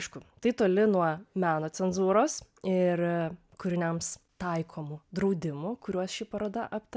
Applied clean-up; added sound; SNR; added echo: none; none; none; none.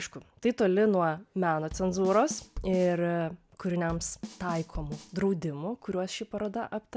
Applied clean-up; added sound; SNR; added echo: none; Bass drum / Snare drum / Drum kit; 14 dB; none.